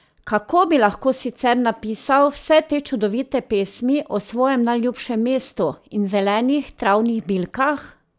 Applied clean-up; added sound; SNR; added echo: none; none; none; none.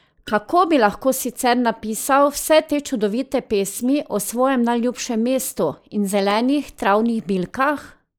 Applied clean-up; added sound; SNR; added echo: neural mask model Resemble Enhance denoiser.